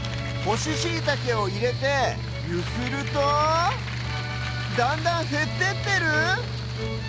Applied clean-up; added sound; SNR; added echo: none; Mechanical fan; 4 dB; none.